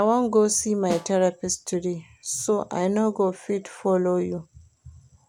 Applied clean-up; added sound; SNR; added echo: none; Snare drum; 14 dB; none.